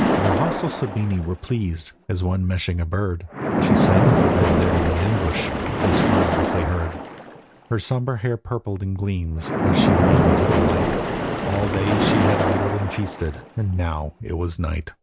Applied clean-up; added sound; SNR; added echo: none; Splash, splatter; -2 dB; none.